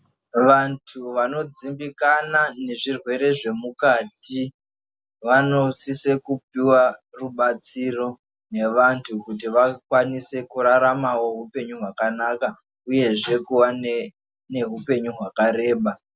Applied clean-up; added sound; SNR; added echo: none; none; none; none.